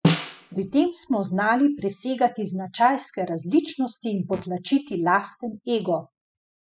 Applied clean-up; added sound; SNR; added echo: classical method spectral subtraction.